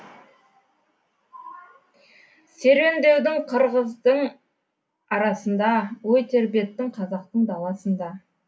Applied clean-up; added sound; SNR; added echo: none; none; none; none.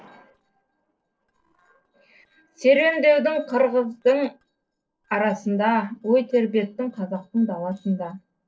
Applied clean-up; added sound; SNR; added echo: neural separator model SepFormer DNS4.